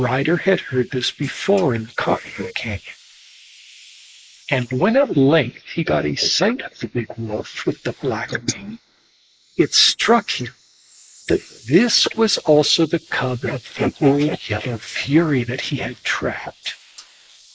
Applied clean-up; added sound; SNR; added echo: neural mask model Resemble Enhance denoiser.